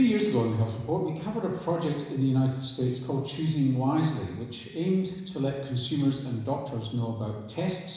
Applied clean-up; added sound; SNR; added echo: none; none; none; reverberation time 1.0 s.